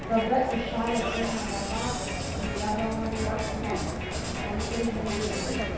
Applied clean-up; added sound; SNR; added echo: none; Crowd; 0 dB; reverberation time 0.9 s.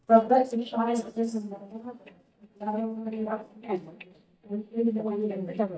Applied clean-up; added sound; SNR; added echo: neural mask model DeepFilterNet 3.